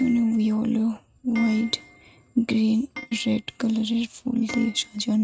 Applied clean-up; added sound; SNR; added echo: neural mask model RNNoise.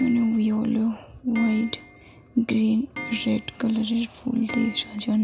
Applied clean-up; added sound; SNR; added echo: none; Clock; 16 dB; none.